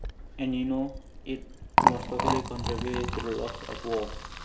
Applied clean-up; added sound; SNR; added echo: none; Liquid; -3 dB; none.